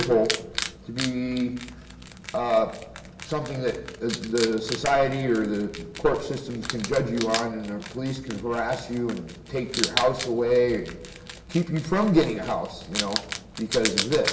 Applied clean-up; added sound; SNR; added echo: none; Wild animals; 9 dB; reverberation time 1.1 s.